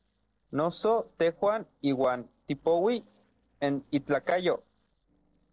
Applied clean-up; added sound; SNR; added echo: neural separator model SepFormer DNS4.